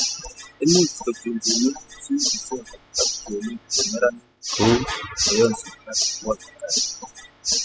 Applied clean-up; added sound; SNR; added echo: classical method spectral subtraction.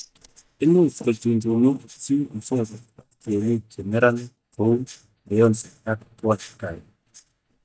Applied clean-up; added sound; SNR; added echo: neural mask model DeepFilterNet 3.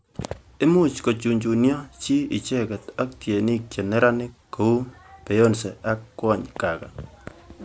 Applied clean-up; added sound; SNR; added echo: none; none; none; none.